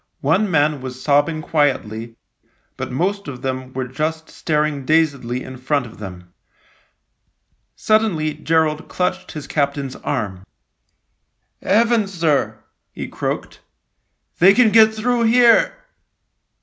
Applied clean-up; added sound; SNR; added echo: none; none; none; none.